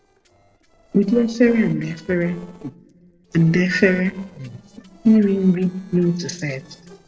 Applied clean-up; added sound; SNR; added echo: neural separator model SepFormer DNS4.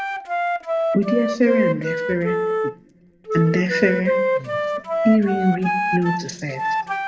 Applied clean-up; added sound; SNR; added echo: none; Wind instrument, woodwind instrument; 1 dB; reverberation time 1.3 s.